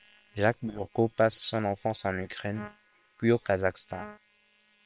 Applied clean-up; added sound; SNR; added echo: neural separator model SepFormer WHAM!.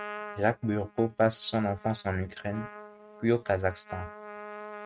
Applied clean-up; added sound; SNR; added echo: neural mask model RNNoise.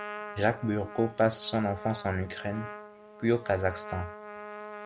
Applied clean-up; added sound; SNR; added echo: none; Trumpet; 12 dB; none.